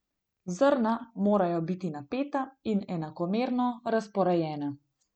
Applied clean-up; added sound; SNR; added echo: none; none; none; none.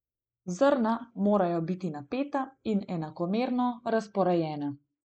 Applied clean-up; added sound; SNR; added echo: neural mask model Resemble Enhance denoiser.